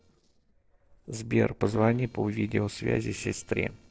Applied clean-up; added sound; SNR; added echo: neural separator model SepFormer DNS4.